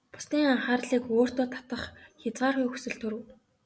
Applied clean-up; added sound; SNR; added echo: none; none; none; none.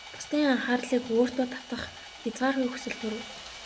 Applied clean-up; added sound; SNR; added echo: none; Sawing; 15 dB; none.